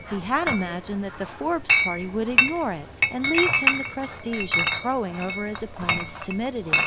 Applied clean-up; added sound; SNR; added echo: none; Chatter / Chink, clink; -2 dB; none.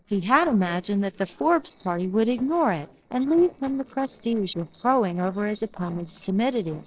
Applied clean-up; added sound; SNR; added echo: neural separator model SepFormer DNS4.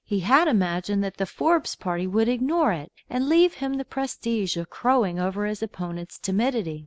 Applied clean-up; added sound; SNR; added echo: none; none; none; none.